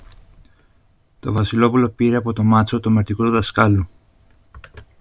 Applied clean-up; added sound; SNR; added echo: none; none; none; none.